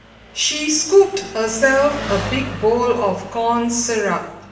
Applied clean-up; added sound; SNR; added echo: none; Engine; 13 dB; reverberation time 0.7 s.